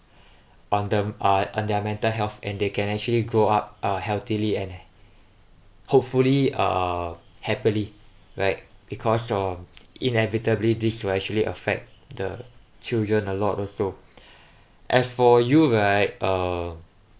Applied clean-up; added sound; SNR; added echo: none; none; none; none.